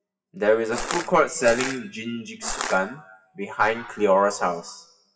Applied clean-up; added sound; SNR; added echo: classical method WPE with log-MMSE.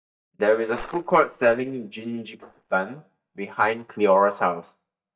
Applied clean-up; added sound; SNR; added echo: neural mask model DeepFilterNet 3.